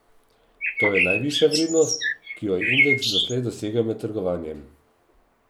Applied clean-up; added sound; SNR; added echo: none; Bird; -2 dB; none.